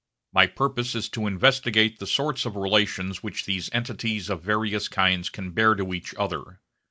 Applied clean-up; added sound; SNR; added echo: none; none; none; none.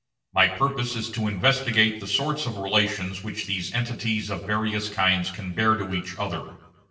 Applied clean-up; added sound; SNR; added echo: none; none; none; reverberation time 0.8 s.